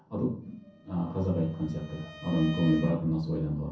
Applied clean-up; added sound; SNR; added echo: none; Bowed string instrument; 19 dB; reverberation time 0.6 s.